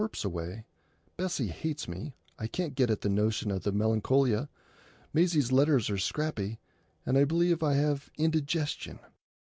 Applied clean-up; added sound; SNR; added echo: none; none; none; none.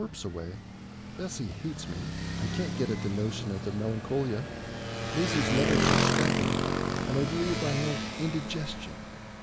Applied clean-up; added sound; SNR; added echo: none; Motorcycle; -2 dB; none.